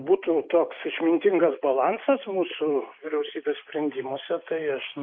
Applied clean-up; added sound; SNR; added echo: neural mask model Resemble Enhance denoiser.